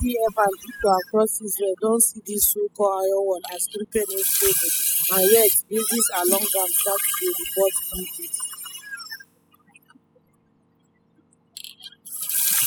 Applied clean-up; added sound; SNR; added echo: classical method spectral subtraction.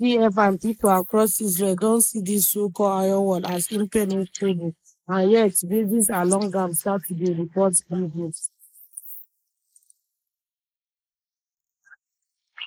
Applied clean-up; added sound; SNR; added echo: neural mask model Resemble Enhance denoiser.